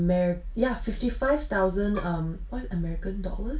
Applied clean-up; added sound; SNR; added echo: none; Bowed string instrument; 19 dB; reverberation time 0.2 s.